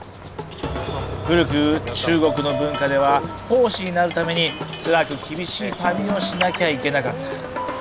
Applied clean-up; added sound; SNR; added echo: none; Crow; 18 dB; none.